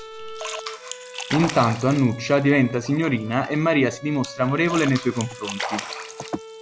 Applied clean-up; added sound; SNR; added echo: none; Bowed string instrument + Splash, splatter; 11 dB; none.